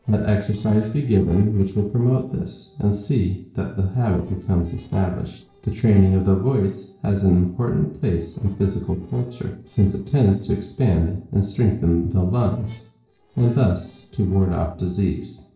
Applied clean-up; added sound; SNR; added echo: neural separator model SepFormer DNS4.